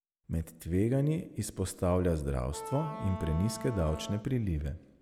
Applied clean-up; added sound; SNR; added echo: none; Wind instrument, woodwind instrument; 12 dB; none.